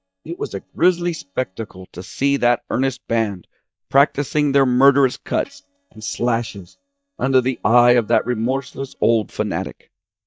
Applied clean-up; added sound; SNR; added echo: neural mask model DeepFilterNet 3.